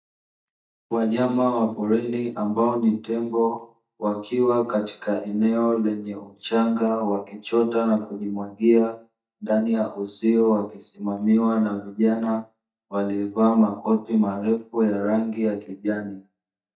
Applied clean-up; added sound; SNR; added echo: neural mask model DeepFilterNet 3.